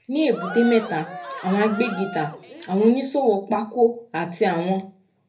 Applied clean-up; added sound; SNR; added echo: none; Cheering; 12 dB; reverberation time 0.3 s.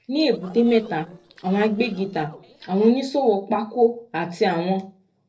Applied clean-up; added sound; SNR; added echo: neural separator model SepFormer DNS4.